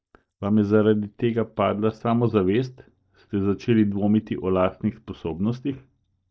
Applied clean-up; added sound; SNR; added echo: neural mask model DeepFilterNet 3.